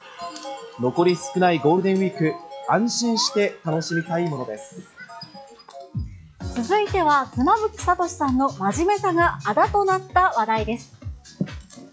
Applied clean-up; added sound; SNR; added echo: classical method log-MMSE.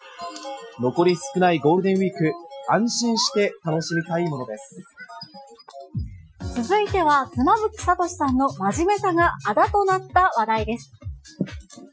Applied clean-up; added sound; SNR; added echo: classical method Wiener filter.